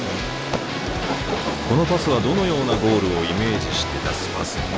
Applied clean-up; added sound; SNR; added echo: none; Train; 7 dB; none.